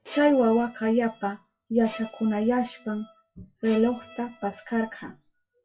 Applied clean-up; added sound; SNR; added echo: classical method WPE with log-MMSE.